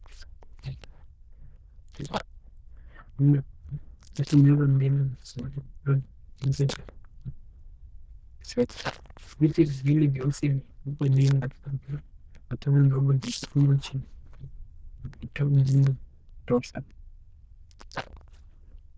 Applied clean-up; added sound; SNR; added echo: neural diffusion model UNIVERSE++.